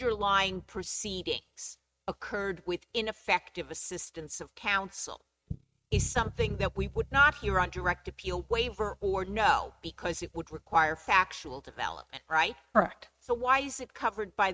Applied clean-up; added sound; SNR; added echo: neural mask model RNNoise.